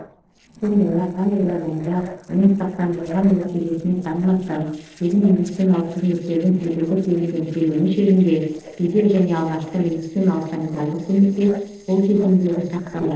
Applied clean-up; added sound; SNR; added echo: neural separator model SepFormer DNS4.